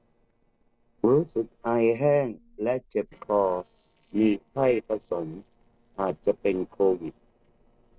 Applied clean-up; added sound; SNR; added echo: neural separator model SepFormer DNS4.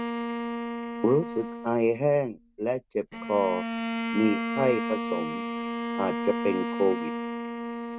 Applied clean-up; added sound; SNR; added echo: neural mask model RNNoise.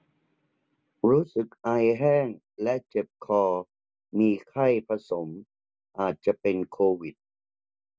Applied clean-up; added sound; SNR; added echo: none; none; none; none.